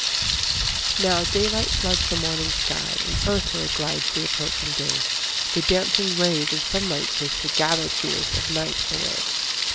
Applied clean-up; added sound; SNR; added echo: none; Thunder; -5 dB; none.